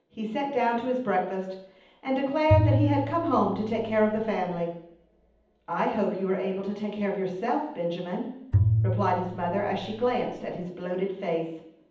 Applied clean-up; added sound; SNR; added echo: none; Bowed string instrument; 0 dB; reverberation time 0.8 s.